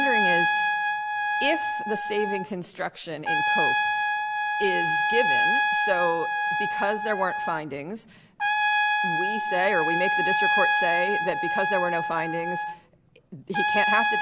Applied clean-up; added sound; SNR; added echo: none; Trumpet; -5 dB; none.